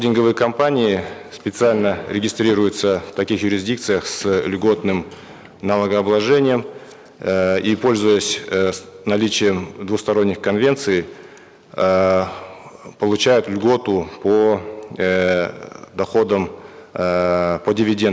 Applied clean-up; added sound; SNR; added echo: none; none; none; none.